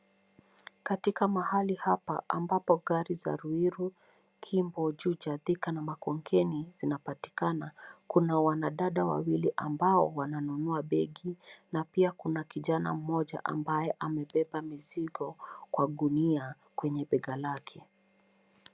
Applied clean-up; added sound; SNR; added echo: none; none; none; none.